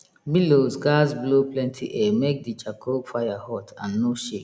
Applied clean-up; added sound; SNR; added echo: none; none; none; none.